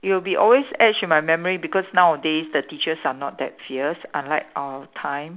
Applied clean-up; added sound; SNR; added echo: none; none; none; none.